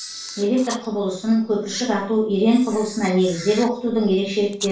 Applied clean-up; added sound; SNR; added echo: none; Camera; 17 dB; reverberation time 0.3 s.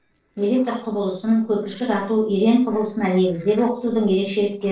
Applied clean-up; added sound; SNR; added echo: neural separator model SepFormer DNS4.